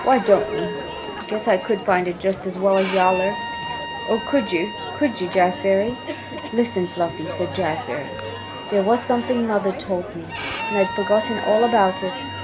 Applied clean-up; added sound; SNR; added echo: none; Crowd + Bowed string instrument; 8 dB; none.